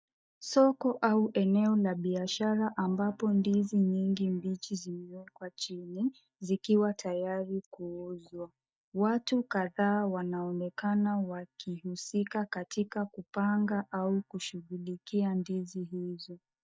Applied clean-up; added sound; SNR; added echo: neural mask model DeepFilterNet 3.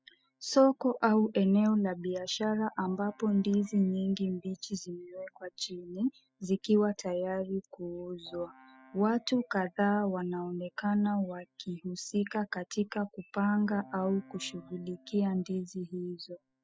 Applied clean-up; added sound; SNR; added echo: classical method spectral subtraction.